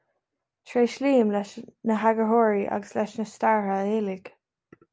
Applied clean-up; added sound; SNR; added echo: none; none; none; none.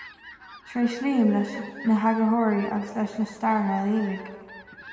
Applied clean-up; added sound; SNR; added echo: none; Fowl; 19 dB; reverberation time 1.9 s.